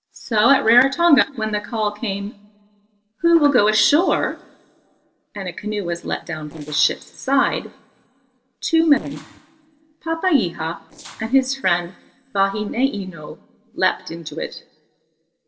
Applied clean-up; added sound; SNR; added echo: neural separator model SepFormer DNS4.